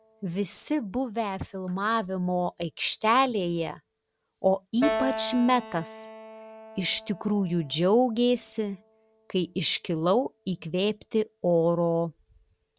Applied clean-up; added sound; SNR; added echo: none; Keyboard (musical); 13 dB; none.